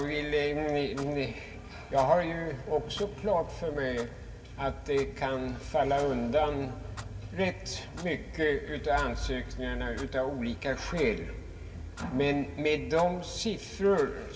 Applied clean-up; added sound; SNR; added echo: none; Clock; 12 dB; reverberation time 2.0 s.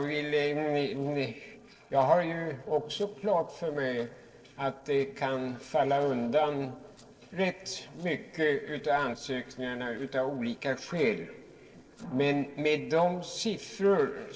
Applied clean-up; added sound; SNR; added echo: neural separator model SepFormer DNS4.